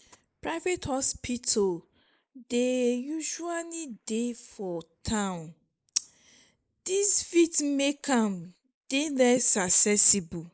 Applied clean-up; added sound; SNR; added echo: neural mask model Resemble Enhance denoiser.